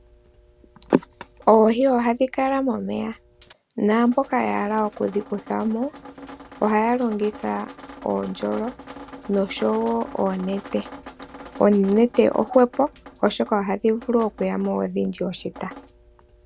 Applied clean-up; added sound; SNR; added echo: none; Drip; 20 dB; none.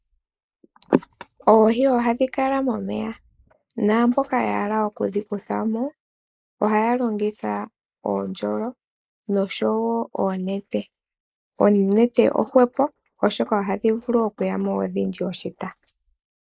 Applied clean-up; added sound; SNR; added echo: neural mask model Resemble Enhance denoiser.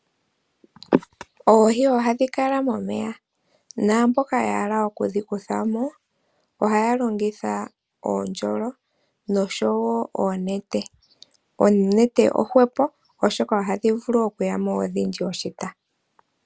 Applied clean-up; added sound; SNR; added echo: none; none; none; none.